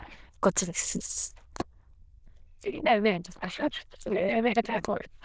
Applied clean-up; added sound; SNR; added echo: neural diffusion model UNIVERSE++.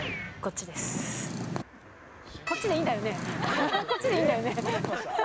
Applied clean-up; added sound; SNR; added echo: none; Purr; 4 dB; none.